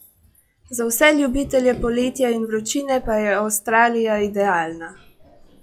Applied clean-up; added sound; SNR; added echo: classical method log-MMSE.